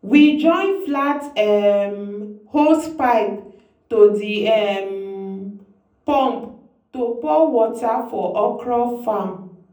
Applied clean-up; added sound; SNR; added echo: none; none; none; reverberation time 0.6 s.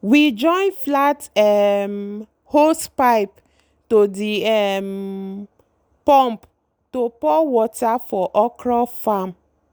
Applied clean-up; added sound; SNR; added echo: none; none; none; none.